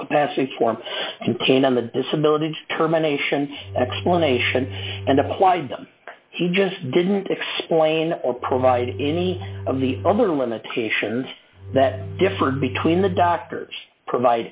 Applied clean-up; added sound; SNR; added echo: none; Bowed string instrument; 12 dB; none.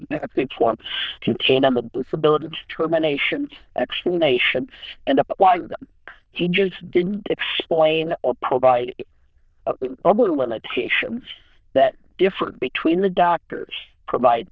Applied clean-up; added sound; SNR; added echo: neural diffusion model UNIVERSE++.